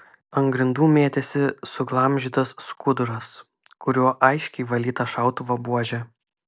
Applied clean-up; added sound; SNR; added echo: none; none; none; none.